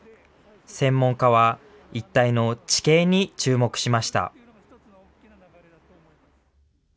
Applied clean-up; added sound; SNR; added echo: none; none; none; none.